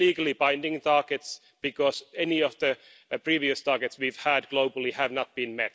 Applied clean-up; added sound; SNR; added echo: none; none; none; none.